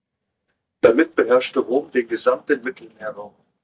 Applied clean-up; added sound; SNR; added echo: neural mask model DeepFilterNet 3.